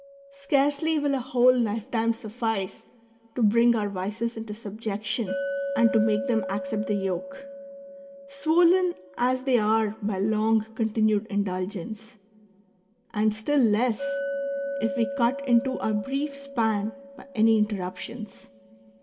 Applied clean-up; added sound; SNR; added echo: none; Chink, clink; 11 dB; reverberation time 1.9 s.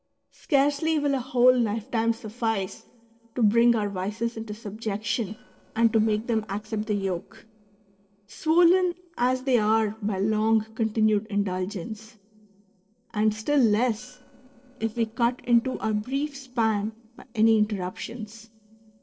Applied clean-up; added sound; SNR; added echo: neural separator model SepFormer DNS4.